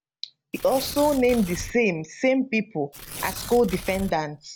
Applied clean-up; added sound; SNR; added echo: none; Tearing; 12 dB; none.